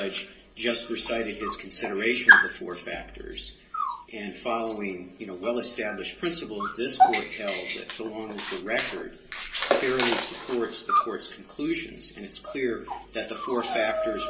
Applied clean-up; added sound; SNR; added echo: none; Dog; -2 dB; reverberation time 0.2 s.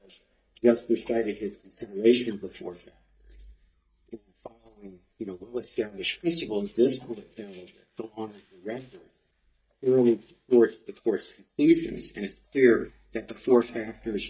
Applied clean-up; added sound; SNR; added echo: neural mask model DeepFilterNet 3.